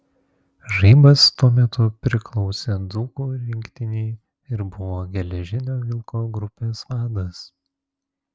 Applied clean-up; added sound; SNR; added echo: none; none; none; none.